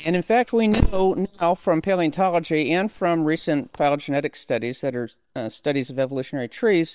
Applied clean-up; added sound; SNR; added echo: neural separator model SepFormer WHAM!.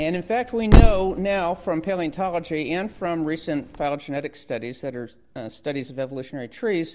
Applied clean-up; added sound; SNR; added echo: none; Thump, thud; -2 dB; none.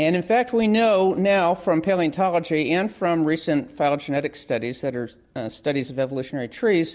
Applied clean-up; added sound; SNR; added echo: none; none; none; none.